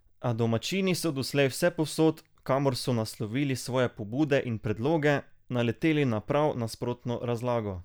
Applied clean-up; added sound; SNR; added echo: none; none; none; none.